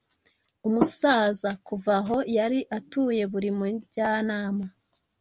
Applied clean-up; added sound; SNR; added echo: none; none; none; none.